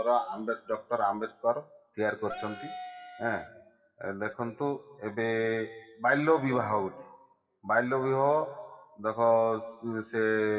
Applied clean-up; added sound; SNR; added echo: classical method WPE with log-MMSE.